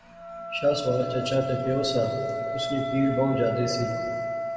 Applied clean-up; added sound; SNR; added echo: none; Wind instrument, woodwind instrument; 4 dB; reverberation time 2.0 s.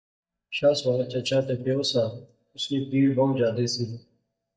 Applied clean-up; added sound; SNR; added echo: neural mask model DeepFilterNet 3.